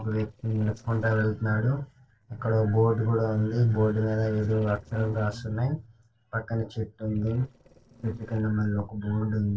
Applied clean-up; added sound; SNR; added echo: neural separator model SepFormer DNS4.